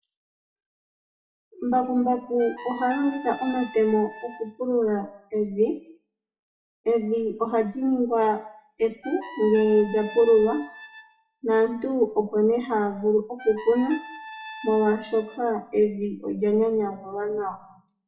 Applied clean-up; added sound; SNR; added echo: classical method WPE with log-MMSE.